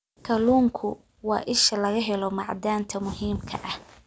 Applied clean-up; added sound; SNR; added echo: none; none; none; none.